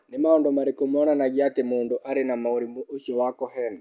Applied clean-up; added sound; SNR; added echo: none; none; none; none.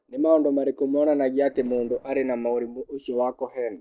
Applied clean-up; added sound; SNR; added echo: neural separator model SepFormer DNS4.